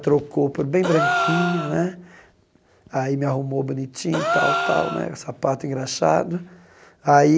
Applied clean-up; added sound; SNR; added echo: none; Gasp; 4 dB; none.